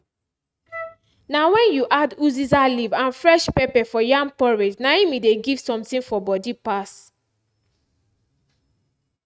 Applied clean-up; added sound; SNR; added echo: neural mask model RNNoise.